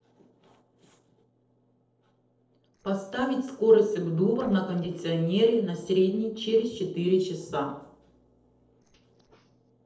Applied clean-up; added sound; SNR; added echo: neural separator model SepFormer DNS4.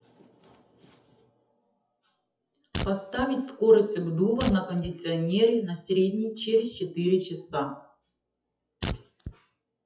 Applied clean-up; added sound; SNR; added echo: classical method WPE with log-MMSE.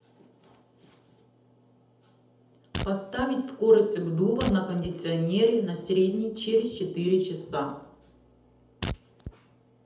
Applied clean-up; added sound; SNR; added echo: none; Fart; 11 dB; reverberation time 0.7 s.